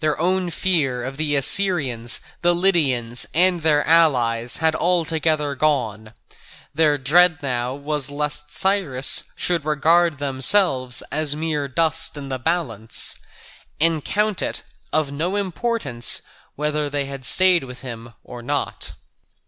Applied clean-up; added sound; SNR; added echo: none; none; none; none.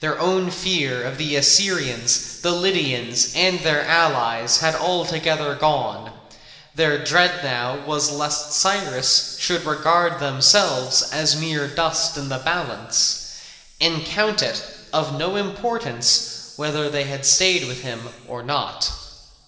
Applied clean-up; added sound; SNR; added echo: none; none; none; reverberation time 1.7 s.